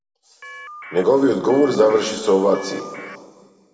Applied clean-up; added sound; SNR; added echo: none; Telephone; 17 dB; reverberation time 2.2 s.